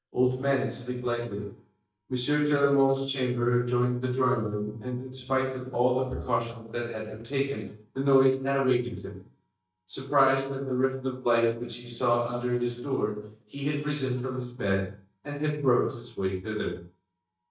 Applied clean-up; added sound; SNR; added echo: neural mask model DeepFilterNet 3.